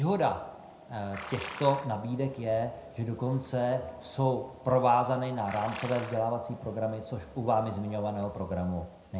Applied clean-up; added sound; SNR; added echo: none; Livestock, farm animals, working animals; 18 dB; reverberation time 0.4 s.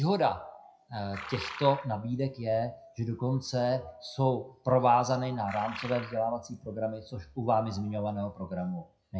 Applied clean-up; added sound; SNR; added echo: classical method WPE with log-MMSE.